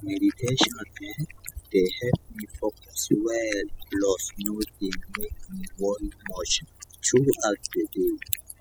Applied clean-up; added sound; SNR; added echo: classical method spectral subtraction.